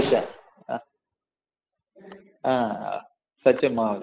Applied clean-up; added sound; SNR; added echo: classical method spectral subtraction.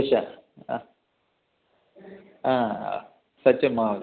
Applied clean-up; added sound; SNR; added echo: none; none; none; none.